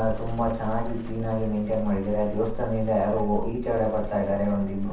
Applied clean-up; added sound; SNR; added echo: none; Rain; 5 dB; reverberation time 0.7 s.